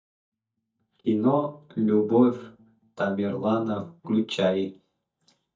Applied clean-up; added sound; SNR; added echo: neural mask model DeepFilterNet 3.